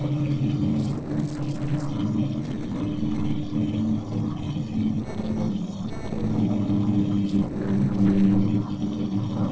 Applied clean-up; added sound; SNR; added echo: neural separator model SepFormer DNS4.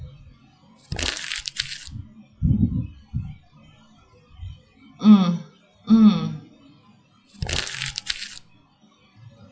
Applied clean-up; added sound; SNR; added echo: classical method WPE with log-MMSE.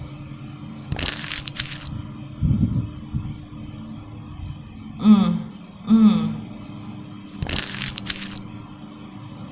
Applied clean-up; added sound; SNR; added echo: none; Crumpling, crinkling; 7 dB; reverberation time 2.9 s.